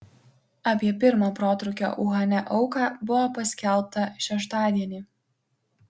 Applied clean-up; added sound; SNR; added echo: none; none; none; none.